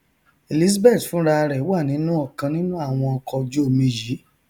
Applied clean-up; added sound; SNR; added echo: none; none; none; none.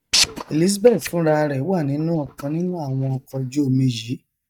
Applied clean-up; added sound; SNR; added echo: neural mask model DeepFilterNet 3.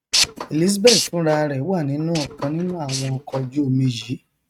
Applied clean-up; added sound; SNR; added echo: neural mask model RNNoise.